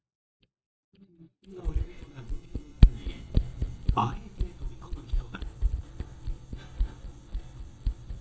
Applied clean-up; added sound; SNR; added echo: neural mask model DeepFilterNet 3.